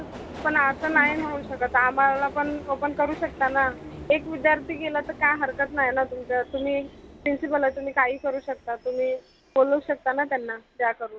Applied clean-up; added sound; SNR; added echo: none; Subway, metro, underground; 17 dB; none.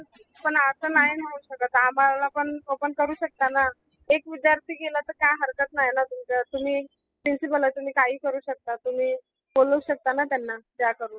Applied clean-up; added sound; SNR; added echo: classical method spectral subtraction.